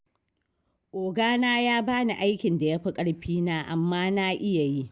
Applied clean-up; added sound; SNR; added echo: none; none; none; none.